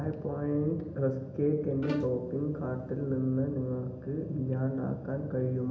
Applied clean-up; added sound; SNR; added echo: none; Bowed string instrument; 7 dB; reverberation time 0.8 s.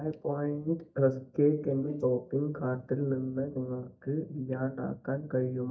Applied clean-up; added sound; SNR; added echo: neural mask model DeepFilterNet 3.